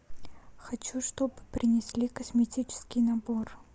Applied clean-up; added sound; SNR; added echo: none; none; none; none.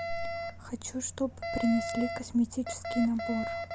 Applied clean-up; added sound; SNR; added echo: none; Alarm; 5 dB; none.